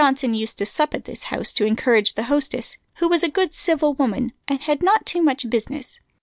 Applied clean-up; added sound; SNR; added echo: none; none; none; none.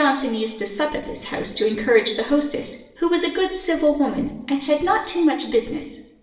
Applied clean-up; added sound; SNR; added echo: none; none; none; reverberation time 0.8 s.